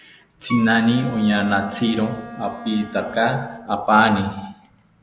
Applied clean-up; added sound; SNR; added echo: none; Wind instrument, woodwind instrument; 15 dB; none.